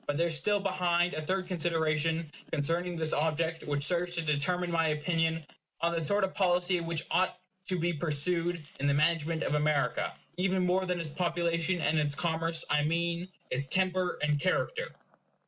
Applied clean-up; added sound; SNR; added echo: none; none; none; none.